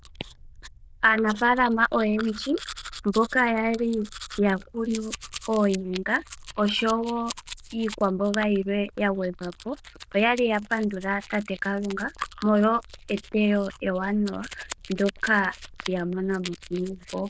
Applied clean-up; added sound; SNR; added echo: neural diffusion model UNIVERSE++.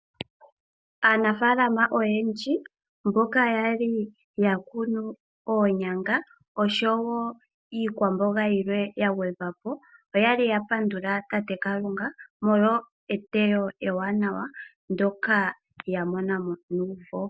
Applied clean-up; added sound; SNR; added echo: none; none; none; none.